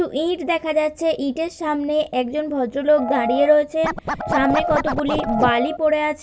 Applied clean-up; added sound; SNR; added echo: none; Scratching (performance technique) + Piano; 3 dB; none.